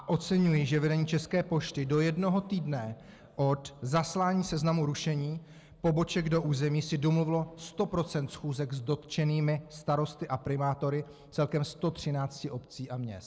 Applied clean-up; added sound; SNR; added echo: none; none; none; none.